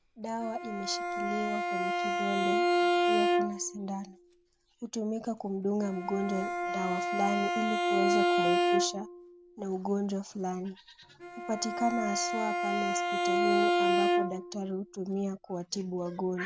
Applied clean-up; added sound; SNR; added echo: none; Bowed string instrument; -4 dB; none.